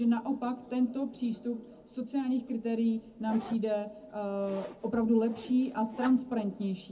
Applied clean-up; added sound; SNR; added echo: none; Zipper (clothing); 20 dB; reverberation time 0.4 s.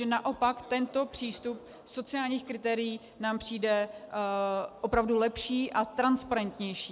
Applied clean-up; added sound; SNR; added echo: none; none; none; none.